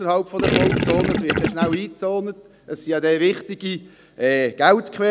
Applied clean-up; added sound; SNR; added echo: none; Gurgling; -1 dB; none.